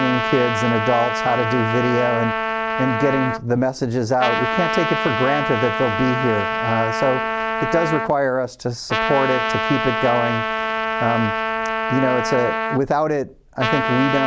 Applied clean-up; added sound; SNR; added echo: none; Trumpet; 1 dB; none.